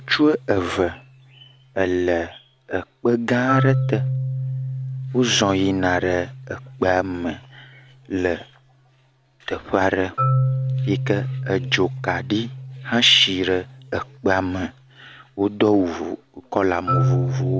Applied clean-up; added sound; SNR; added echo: none; Marimba, xylophone; 5 dB; none.